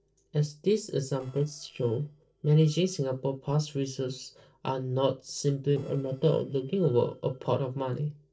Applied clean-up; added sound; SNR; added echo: neural separator model SepFormer DNS4.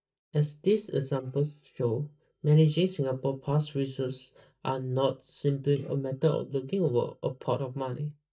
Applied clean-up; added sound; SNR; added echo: neural mask model DeepFilterNet 3.